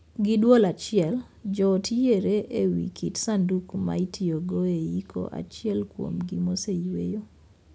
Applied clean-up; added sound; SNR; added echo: none; none; none; none.